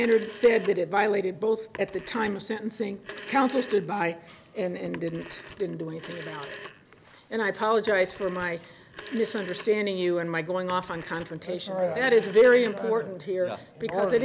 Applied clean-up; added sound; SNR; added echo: none; Telephone; 17 dB; none.